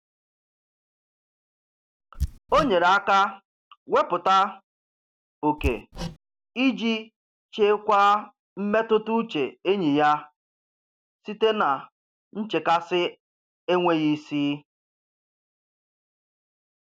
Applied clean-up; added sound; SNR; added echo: none; Hammer; 9 dB; none.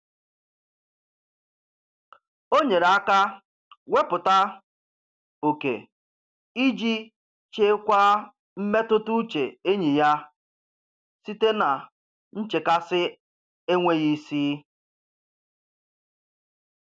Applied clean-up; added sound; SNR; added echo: none; none; none; none.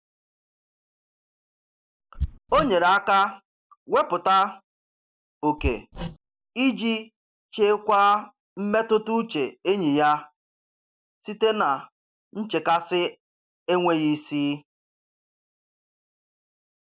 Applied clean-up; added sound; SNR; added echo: neural mask model Resemble Enhance denoiser.